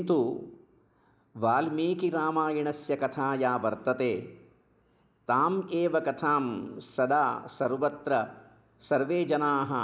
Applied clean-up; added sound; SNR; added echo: none; none; none; none.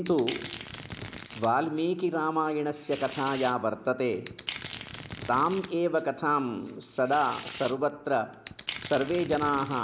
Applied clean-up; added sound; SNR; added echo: none; Domestic sounds, home sounds; 14 dB; none.